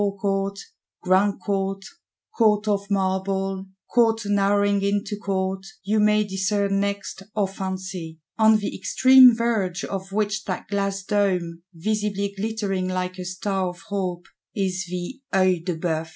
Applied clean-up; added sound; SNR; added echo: none; none; none; none.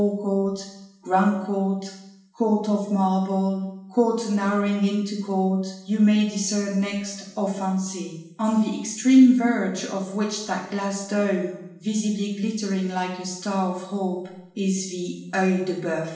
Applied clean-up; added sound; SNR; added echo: none; none; none; reverberation time 0.9 s.